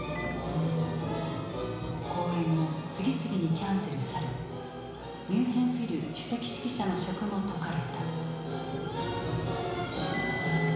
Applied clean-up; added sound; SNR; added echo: none; Microwave oven; 15 dB; reverberation time 1.0 s.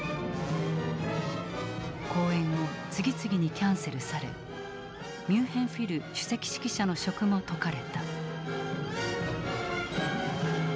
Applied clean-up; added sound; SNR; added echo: none; none; none; none.